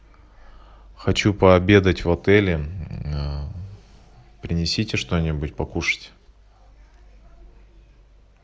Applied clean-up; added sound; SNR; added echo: none; none; none; none.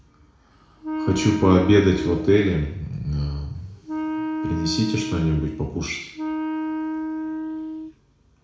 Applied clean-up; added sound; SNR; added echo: none; Wind instrument, woodwind instrument; 5 dB; reverberation time 0.6 s.